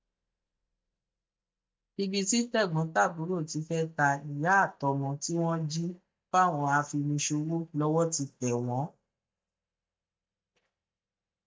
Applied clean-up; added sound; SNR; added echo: neural mask model DeepFilterNet 3.